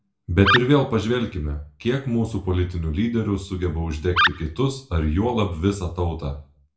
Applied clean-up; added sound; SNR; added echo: none; Animal; 1 dB; reverberation time 0.3 s.